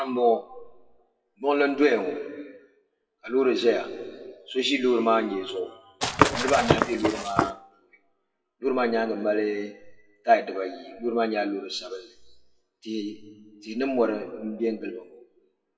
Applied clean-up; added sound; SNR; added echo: classical method WPE with log-MMSE.